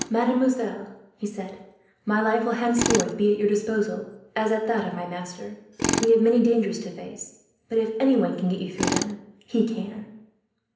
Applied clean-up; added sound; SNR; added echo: none; Tools; 9 dB; reverberation time 0.8 s.